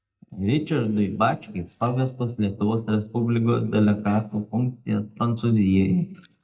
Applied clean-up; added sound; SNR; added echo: neural mask model DeepFilterNet 3.